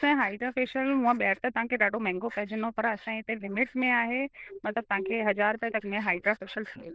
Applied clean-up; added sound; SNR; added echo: neural diffusion model UNIVERSE++.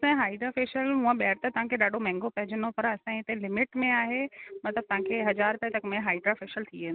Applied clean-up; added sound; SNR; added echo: none; none; none; none.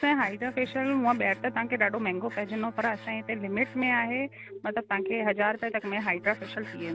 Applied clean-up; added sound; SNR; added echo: none; Bowed string instrument + Sawing; 17 dB; none.